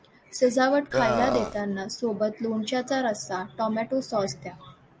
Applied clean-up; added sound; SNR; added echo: none; Burping, eructation; -1 dB; none.